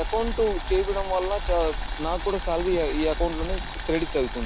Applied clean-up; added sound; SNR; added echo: none; Boiling; 3 dB; none.